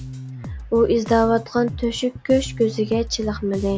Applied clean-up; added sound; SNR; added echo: none; Bass guitar; 12 dB; none.